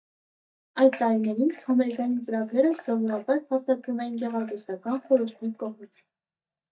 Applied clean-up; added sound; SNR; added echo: neural mask model DeepFilterNet 3.